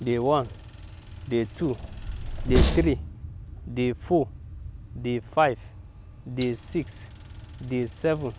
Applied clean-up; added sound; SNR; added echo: none; Train; 4 dB; none.